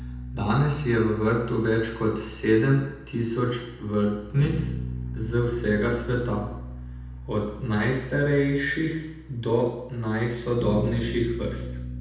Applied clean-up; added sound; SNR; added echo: none; Bass guitar; 10 dB; reverberation time 0.8 s.